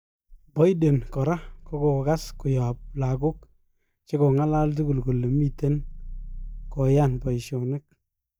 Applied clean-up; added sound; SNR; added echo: neural mask model DeepFilterNet 3.